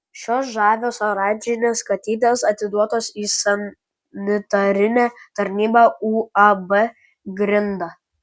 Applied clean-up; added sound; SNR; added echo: none; none; none; none.